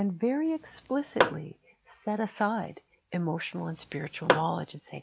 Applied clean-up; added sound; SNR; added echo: none; Tap / Hammer; -1 dB; none.